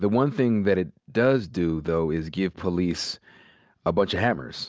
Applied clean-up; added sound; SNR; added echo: none; none; none; none.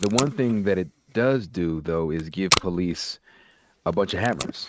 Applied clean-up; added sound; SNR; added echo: neural mask model RNNoise.